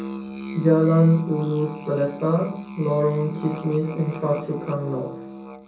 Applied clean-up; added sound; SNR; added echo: none; Musical instrument; 12 dB; reverberation time 0.6 s.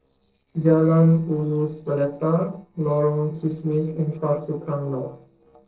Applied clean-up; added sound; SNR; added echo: neural separator model SepFormer DNS4.